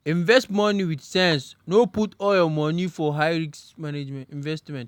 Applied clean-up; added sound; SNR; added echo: none; none; none; none.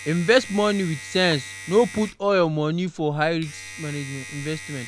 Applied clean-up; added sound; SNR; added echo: none; Domestic sounds, home sounds; 15 dB; none.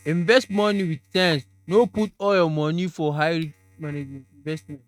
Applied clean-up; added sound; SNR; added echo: neural mask model RNNoise.